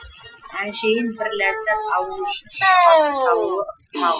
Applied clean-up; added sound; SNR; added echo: classical method Wiener filter.